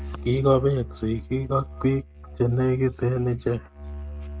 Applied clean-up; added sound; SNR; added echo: neural mask model RNNoise.